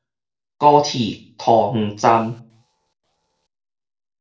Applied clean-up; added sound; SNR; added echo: neural separator model SepFormer DNS4.